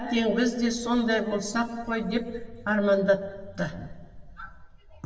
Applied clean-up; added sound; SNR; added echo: none; Walk, footsteps; 18 dB; reverberation time 2.2 s.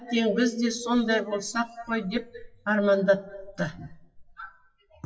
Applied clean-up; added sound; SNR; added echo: classical method WPE with log-MMSE.